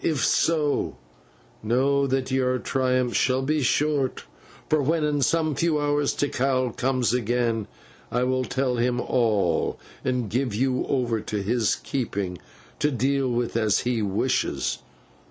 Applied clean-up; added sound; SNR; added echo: none; none; none; none.